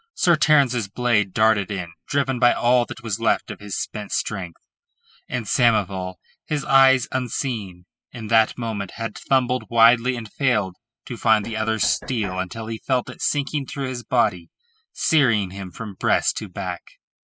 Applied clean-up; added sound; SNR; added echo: classical method spectral subtraction.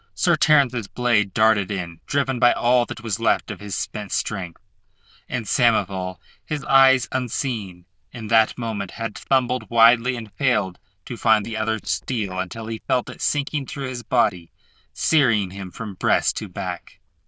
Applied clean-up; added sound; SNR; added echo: neural diffusion model UNIVERSE++.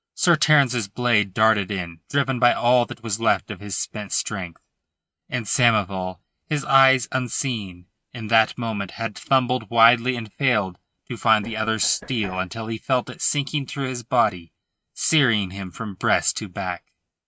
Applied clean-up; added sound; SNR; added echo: neural mask model RNNoise.